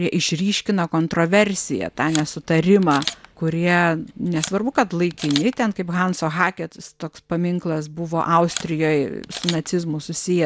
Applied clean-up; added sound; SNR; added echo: none; Camera; 14 dB; none.